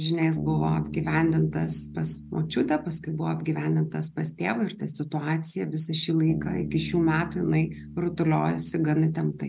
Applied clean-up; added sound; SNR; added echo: none; Bass guitar; 12 dB; none.